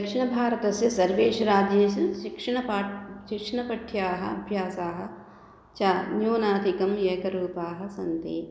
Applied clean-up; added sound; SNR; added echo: none; none; none; none.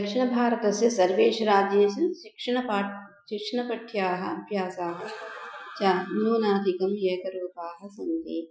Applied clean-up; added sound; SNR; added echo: classical method Wiener filter.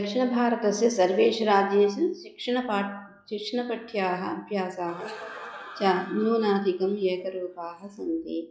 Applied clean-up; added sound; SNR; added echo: classical method log-MMSE.